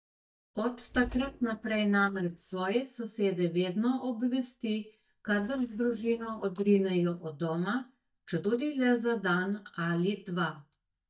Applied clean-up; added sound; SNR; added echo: neural mask model DeepFilterNet 3.